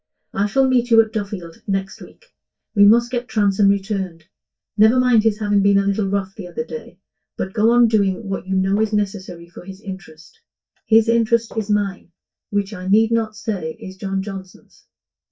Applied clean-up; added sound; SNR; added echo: neural mask model DeepFilterNet 3.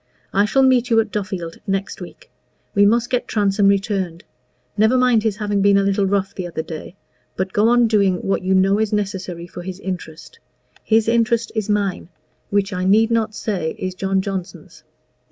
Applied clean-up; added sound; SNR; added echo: none; none; none; none.